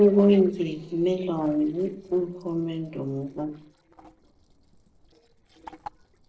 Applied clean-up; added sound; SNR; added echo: neural separator model SepFormer DNS4.